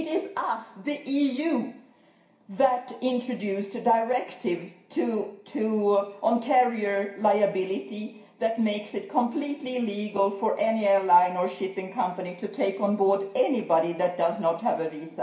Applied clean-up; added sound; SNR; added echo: none; none; none; reverberation time 0.5 s.